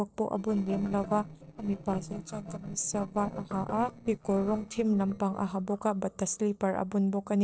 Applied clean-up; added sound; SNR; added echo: neural separator model SepFormer DNS4.